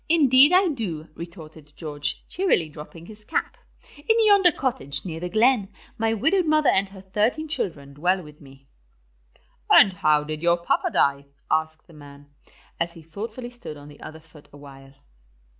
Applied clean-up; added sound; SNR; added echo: none; none; none; none.